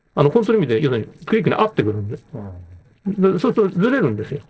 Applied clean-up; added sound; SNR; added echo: neural separator model SepFormer DNS4.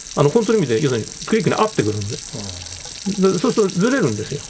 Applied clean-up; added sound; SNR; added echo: none; Sink (filling or washing) / Water tap, faucet; 14 dB; reverberation time 0.3 s.